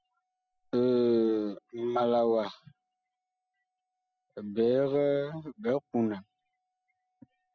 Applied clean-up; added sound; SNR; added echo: classical method spectral subtraction.